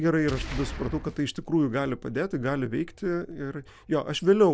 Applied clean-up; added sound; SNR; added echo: none; Boom; 13 dB; none.